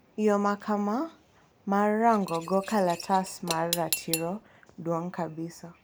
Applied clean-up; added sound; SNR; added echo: none; Cutlery, silverware / Dishes, pots, and pans; 8 dB; none.